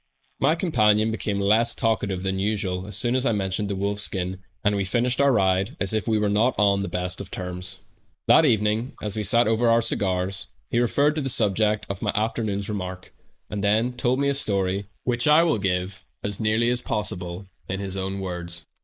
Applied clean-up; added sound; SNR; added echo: neural mask model Resemble Enhance denoiser.